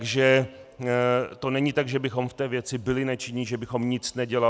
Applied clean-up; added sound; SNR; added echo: none; none; none; none.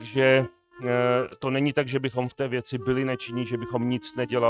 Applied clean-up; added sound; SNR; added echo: neural mask model RNNoise.